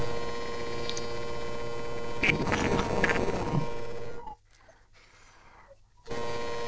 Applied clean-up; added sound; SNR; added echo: neural separator model SepFormer DNS4.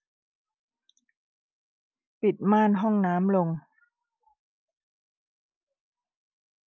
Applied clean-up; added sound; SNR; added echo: none; none; none; none.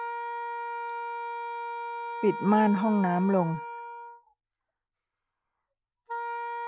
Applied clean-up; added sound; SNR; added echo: none; Wind instrument, woodwind instrument; 6 dB; none.